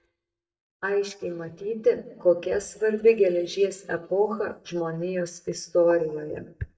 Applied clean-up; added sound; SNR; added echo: neural mask model DeepFilterNet 3.